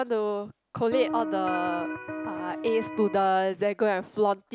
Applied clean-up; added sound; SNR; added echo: none; Electric guitar; 6 dB; none.